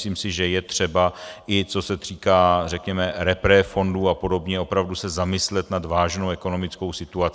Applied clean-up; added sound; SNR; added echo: none; none; none; none.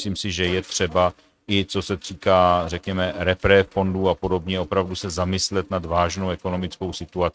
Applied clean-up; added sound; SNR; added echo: neural mask model RNNoise.